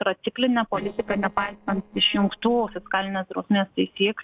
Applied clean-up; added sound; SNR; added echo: neural separator model SepFormer DNS4.